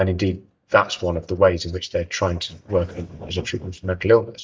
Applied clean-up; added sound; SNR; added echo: neural mask model DeepFilterNet 3.